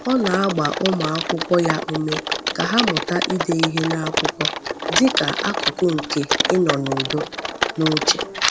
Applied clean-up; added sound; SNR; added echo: none; Typing; 2 dB; none.